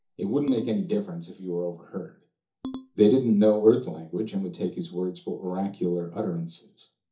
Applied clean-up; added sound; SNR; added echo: neural mask model DeepFilterNet 3.